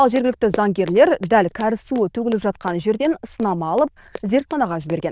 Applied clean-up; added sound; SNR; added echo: neural diffusion model UNIVERSE++.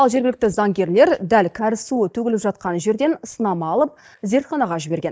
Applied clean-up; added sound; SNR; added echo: neural mask model DeepFilterNet 3.